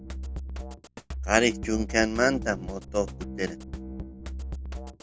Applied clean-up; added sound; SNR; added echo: none; Drum kit; 7 dB; none.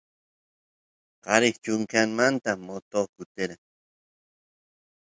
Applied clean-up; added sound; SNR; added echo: none; none; none; none.